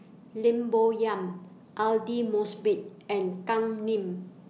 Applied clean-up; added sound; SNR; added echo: none; none; none; none.